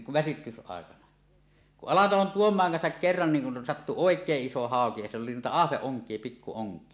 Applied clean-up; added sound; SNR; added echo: none; none; none; none.